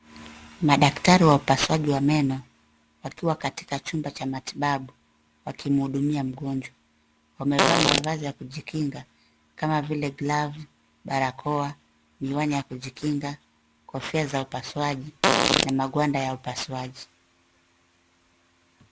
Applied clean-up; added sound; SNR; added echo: none; Fart; -3 dB; none.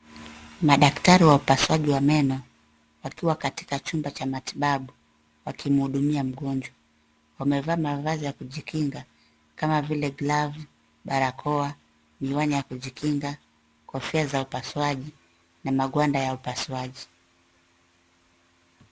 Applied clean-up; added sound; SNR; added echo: none; none; none; none.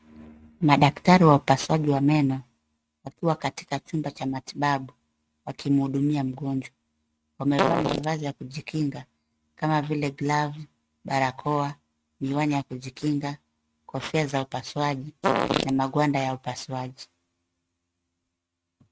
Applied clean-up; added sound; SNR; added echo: neural mask model RNNoise.